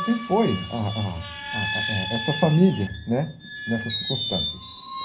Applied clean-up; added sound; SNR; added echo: none; Screech; 6 dB; reverberation time 0.5 s.